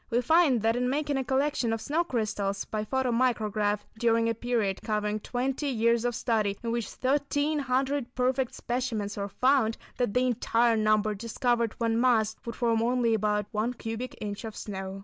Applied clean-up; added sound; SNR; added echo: none; none; none; none.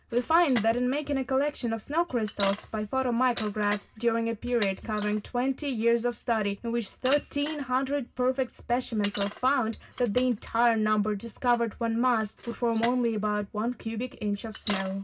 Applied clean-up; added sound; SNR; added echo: none; Bicycle; 13 dB; reverberation time 0.4 s.